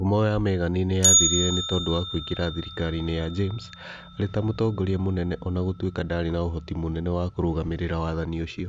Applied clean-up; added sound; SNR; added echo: none; Bell; 5 dB; none.